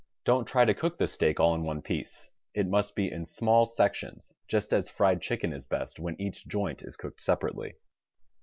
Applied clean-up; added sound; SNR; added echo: none; none; none; none.